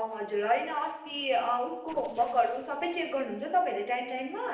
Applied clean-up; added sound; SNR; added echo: neural separator model SepFormer DNS4.